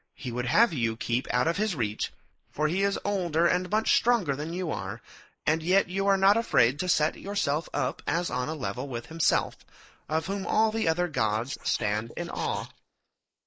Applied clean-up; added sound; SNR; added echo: neural mask model Resemble Enhance denoiser.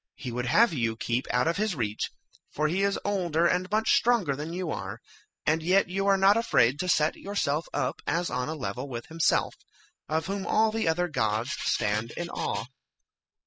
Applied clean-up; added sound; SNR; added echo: classical method spectral subtraction.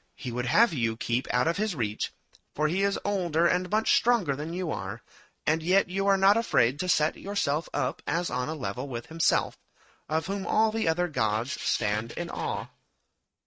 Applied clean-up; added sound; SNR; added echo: neural mask model RNNoise.